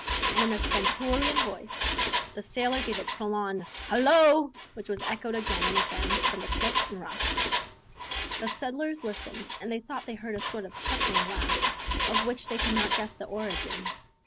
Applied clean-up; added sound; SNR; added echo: none; Engine; 0 dB; none.